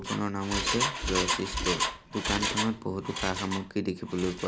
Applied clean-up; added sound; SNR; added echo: none; Engine; 1 dB; none.